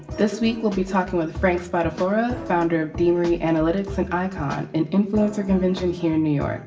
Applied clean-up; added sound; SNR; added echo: none; none; none; reverberation time 0.6 s.